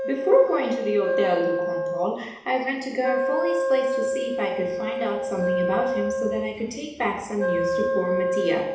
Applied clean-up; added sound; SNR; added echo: none; Wind instrument, woodwind instrument; 0 dB; reverberation time 0.8 s.